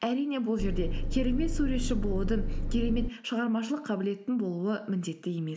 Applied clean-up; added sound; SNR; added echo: none; Engine; -1 dB; none.